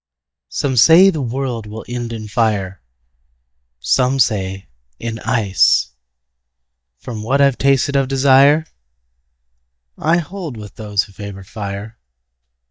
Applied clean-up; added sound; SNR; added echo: neural mask model DeepFilterNet 3.